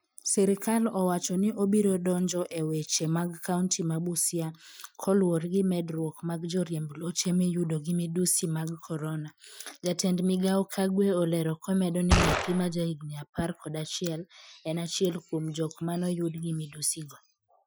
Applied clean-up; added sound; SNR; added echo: classical method Wiener filter.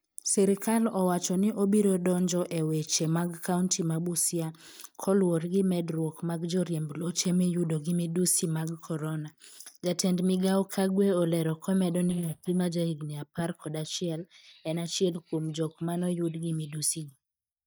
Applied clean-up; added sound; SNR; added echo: neural mask model DeepFilterNet 3.